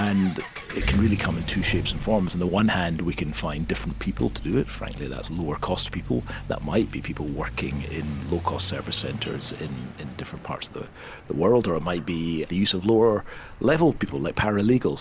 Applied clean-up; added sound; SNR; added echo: none; Dishes, pots, and pans + Accelerating, revving, vroom; 9 dB; none.